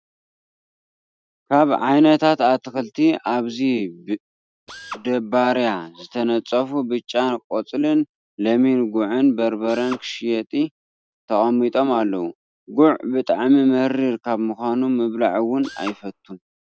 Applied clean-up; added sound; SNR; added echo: none; Drill; 17 dB; none.